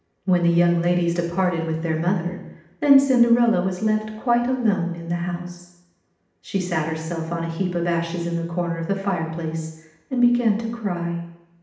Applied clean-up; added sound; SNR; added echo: none; none; none; reverberation time 0.8 s.